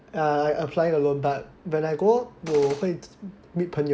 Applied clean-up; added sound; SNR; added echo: none; Gunshot, gunfire; 14 dB; none.